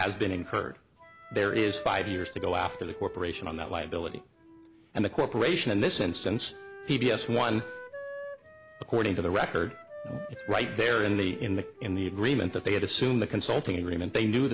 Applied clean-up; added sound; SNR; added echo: none; Wind instrument, woodwind instrument; 16 dB; none.